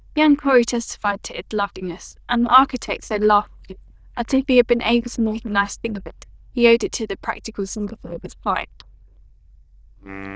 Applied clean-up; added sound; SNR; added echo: neural diffusion model UNIVERSE++.